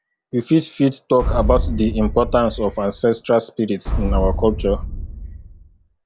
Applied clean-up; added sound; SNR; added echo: none; Boom; 3 dB; none.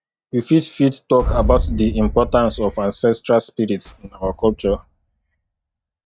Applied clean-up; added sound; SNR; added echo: neural mask model RNNoise.